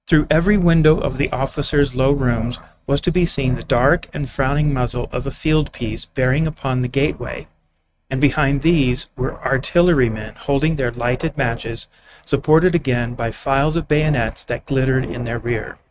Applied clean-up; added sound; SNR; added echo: neural mask model RNNoise.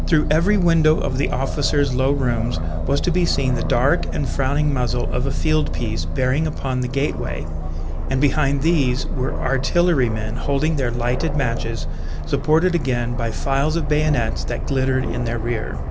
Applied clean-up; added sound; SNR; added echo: none; Aircraft; 0 dB; none.